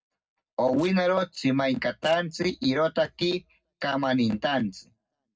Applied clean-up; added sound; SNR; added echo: neural separator model SepFormer DNS4.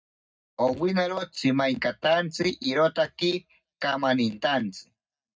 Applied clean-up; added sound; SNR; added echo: neural mask model DeepFilterNet 3.